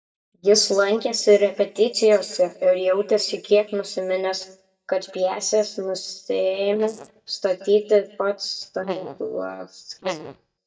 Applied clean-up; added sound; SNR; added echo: neural mask model DeepFilterNet 3.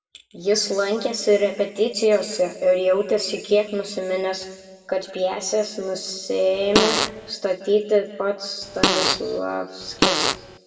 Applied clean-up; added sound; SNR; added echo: none; Fart; 0 dB; reverberation time 1.4 s.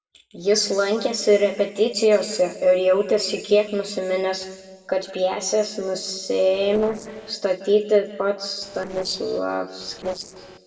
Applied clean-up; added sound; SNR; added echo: neural separator model SepFormer DNS4.